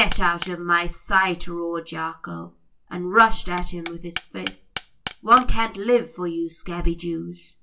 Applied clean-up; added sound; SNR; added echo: none; Hammer; 11 dB; reverberation time 0.2 s.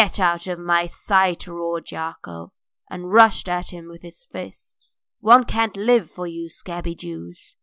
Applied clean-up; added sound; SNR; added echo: none; none; none; none.